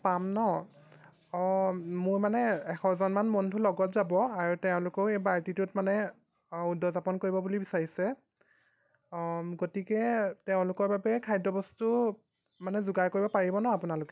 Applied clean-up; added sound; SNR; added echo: none; none; none; none.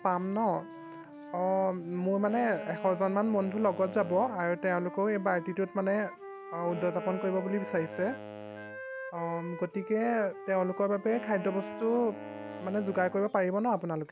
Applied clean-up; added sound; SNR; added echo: none; Wind instrument, woodwind instrument + Wind instrument, woodwind instrument; 12 dB; none.